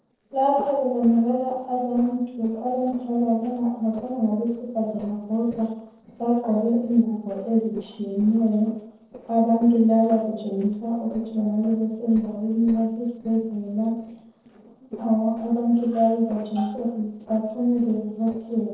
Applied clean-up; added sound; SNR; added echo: neural separator model SepFormer DNS4.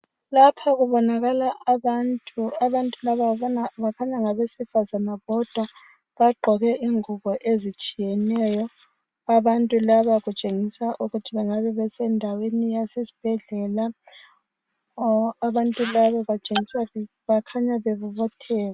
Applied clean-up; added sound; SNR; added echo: none; none; none; none.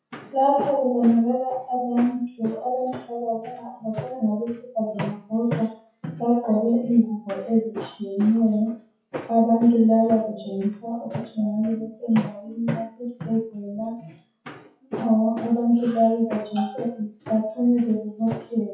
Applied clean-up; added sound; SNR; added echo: classical method WPE with log-MMSE.